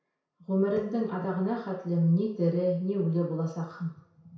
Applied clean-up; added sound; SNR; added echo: none; none; none; reverberation time 0.6 s.